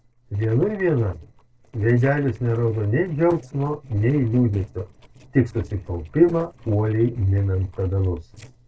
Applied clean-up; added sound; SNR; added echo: neural separator model SepFormer DNS4.